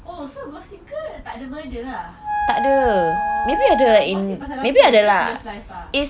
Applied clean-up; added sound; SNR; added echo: none; Wind instrument, woodwind instrument; 4 dB; none.